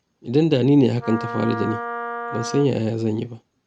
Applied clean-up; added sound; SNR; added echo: none; Wind instrument, woodwind instrument; 10 dB; none.